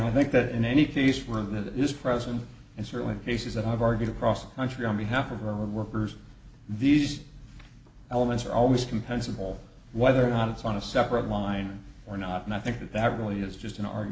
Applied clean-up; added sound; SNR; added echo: none; none; none; none.